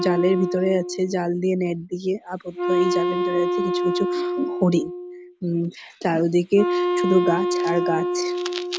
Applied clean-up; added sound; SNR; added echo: none; Wind instrument, woodwind instrument; 1 dB; none.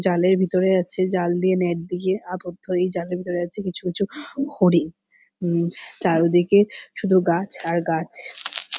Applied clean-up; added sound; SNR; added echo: none; none; none; none.